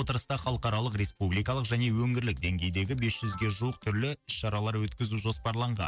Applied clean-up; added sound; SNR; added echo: neural mask model RNNoise.